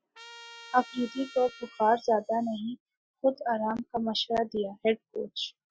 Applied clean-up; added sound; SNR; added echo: classical method Wiener filter.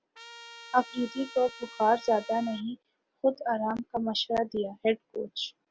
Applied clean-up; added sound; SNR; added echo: none; Trumpet; 18 dB; none.